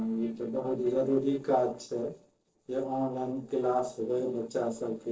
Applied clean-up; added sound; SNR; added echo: neural separator model SepFormer DNS4.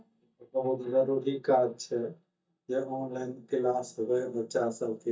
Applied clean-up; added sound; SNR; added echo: neural mask model DeepFilterNet 3.